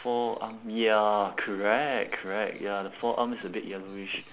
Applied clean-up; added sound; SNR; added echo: none; none; none; none.